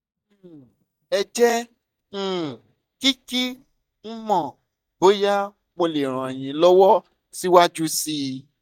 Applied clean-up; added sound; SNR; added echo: neural mask model DeepFilterNet 3.